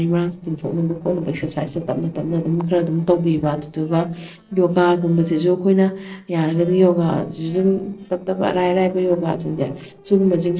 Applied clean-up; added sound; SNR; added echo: neural separator model SepFormer DNS4.